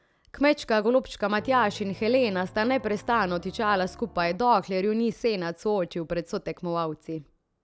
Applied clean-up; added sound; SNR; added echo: none; Piano; 19 dB; none.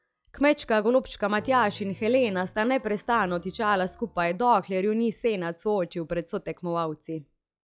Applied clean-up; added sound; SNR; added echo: classical method log-MMSE.